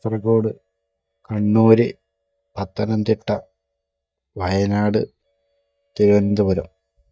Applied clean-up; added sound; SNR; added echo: neural mask model DeepFilterNet 3.